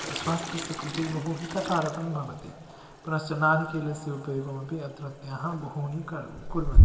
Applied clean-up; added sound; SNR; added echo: none; Toilet flush; -3 dB; reverberation time 2.0 s.